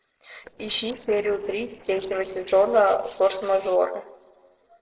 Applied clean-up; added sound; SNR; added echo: neural separator model SepFormer DNS4.